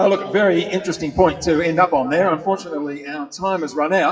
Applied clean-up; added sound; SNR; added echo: classical method WPE with log-MMSE.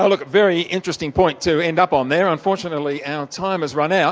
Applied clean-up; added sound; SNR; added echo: none; none; none; none.